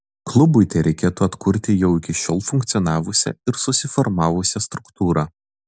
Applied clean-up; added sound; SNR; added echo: none; none; none; none.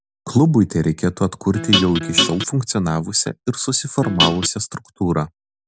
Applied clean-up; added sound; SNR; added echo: none; Guitar; 0 dB; none.